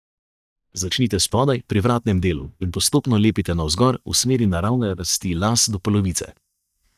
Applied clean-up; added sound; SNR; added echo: neural mask model DeepFilterNet 3.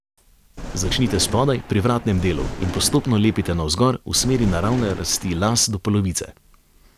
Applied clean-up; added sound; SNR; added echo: none; Thunder; 9 dB; none.